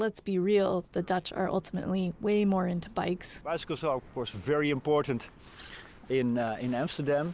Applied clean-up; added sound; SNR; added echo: none; none; none; none.